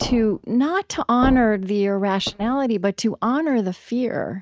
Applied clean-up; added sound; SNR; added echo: neural mask model RNNoise.